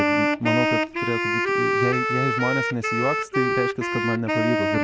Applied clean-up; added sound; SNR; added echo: none; Wind instrument, woodwind instrument; -4 dB; none.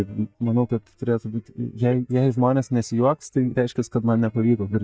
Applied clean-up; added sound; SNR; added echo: neural mask model DeepFilterNet 3.